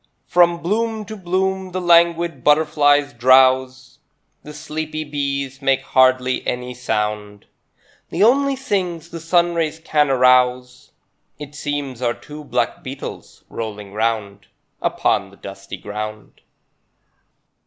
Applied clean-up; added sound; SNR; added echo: none; none; none; none.